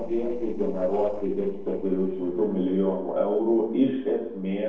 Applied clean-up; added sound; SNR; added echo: neural separator model SepFormer DNS4.